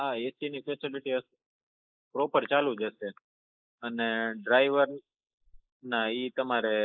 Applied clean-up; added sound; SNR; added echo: neural mask model Resemble Enhance denoiser.